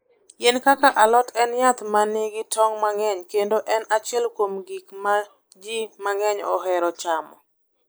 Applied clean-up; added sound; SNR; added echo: neural mask model Resemble Enhance denoiser.